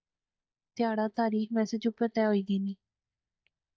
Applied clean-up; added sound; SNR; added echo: neural mask model DeepFilterNet 3.